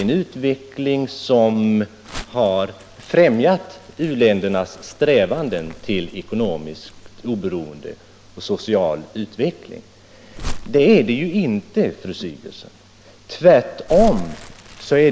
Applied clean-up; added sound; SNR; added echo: none; Crumpling, crinkling; 14 dB; none.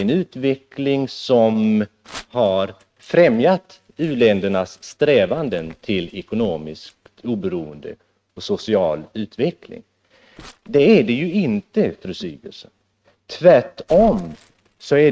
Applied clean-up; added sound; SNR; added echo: neural mask model RNNoise.